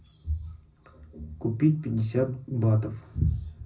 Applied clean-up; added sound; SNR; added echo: none; none; none; reverberation time 0.4 s.